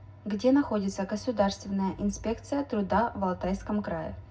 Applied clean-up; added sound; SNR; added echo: none; none; none; reverberation time 0.4 s.